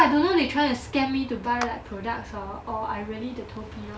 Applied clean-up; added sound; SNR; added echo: none; Clapping; 15 dB; none.